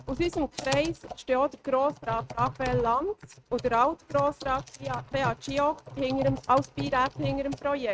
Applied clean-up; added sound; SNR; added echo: neural mask model RNNoise.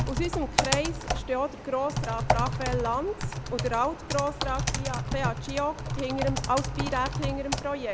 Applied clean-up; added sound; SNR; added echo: none; Typing; 0 dB; none.